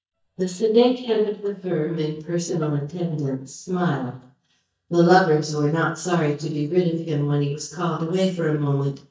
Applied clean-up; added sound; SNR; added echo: neural mask model DeepFilterNet 3.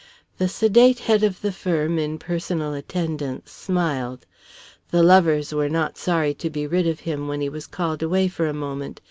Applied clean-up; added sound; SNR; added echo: none; none; none; none.